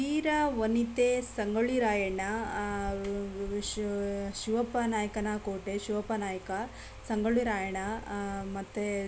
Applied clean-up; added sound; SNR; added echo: none; none; none; none.